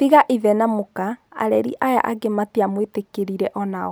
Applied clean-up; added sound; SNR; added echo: none; none; none; none.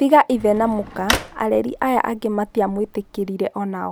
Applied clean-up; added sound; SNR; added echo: none; Drawer open or close; 11 dB; none.